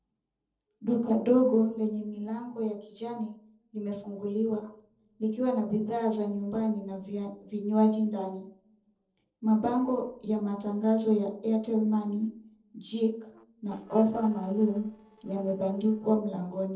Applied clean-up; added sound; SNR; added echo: neural separator model SepFormer DNS4.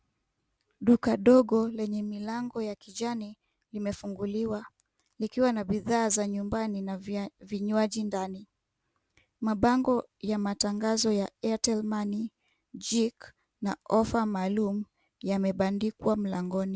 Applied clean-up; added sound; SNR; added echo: none; none; none; none.